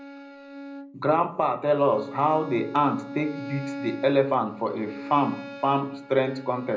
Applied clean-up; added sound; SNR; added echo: none; Bowed string instrument; 13 dB; reverberation time 0.5 s.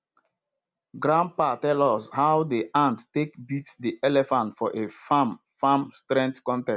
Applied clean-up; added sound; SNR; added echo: none; none; none; none.